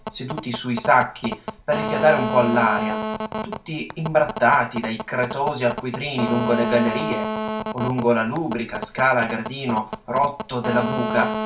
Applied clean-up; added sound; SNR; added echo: none; Telephone; 6 dB; reverberation time 0.2 s.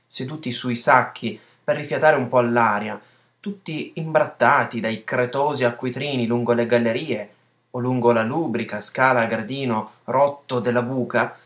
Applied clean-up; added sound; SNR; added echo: none; none; none; none.